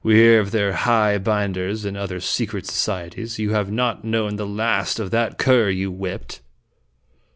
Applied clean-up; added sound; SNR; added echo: none; none; none; none.